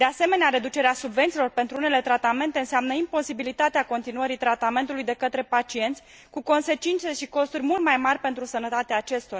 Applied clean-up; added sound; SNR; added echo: none; none; none; none.